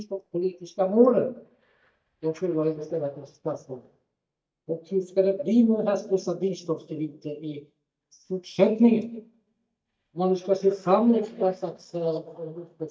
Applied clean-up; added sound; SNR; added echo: neural mask model DeepFilterNet 3.